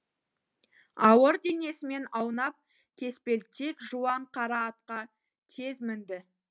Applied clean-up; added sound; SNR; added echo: none; none; none; none.